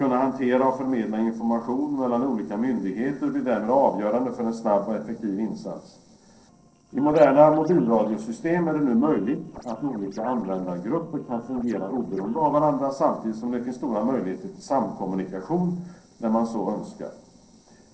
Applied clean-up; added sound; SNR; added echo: neural separator model SepFormer DNS4.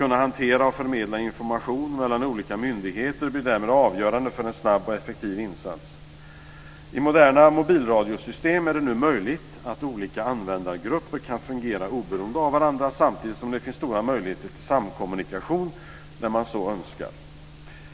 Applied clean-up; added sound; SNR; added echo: none; none; none; none.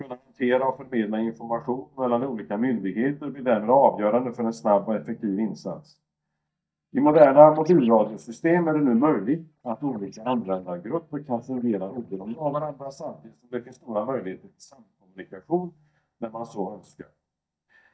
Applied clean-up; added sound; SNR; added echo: neural mask model DeepFilterNet 3.